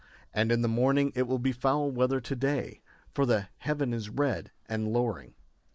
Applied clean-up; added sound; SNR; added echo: neural mask model Resemble Enhance denoiser.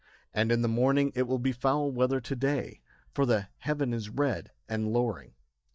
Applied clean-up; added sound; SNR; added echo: neural mask model DeepFilterNet 3.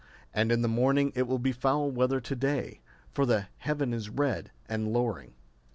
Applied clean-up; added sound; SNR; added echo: none; none; none; none.